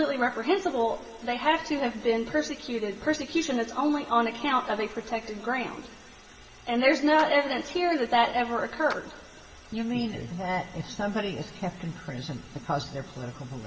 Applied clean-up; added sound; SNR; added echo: none; Clapping; 18 dB; reverberation time 1.6 s.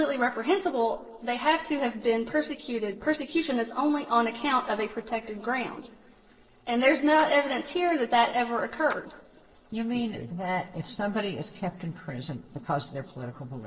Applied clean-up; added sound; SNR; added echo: neural separator model SepFormer DNS4.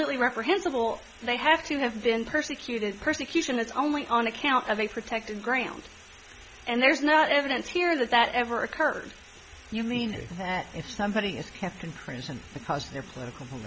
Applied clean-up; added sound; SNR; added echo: none; none; none; none.